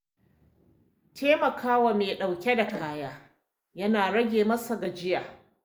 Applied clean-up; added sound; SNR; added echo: neural mask model Resemble Enhance denoiser.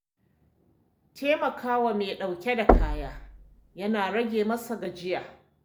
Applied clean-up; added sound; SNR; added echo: none; Knock; -2 dB; none.